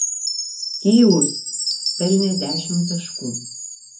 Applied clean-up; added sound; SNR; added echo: none; Chime; 5 dB; reverberation time 0.4 s.